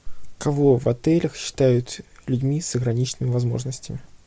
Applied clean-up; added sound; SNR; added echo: none; none; none; none.